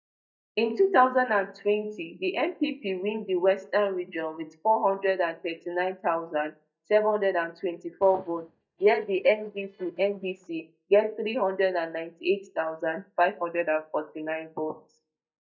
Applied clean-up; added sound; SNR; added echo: neural mask model DeepFilterNet 3.